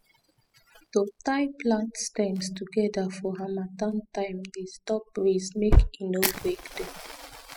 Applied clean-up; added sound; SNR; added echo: classical method spectral subtraction.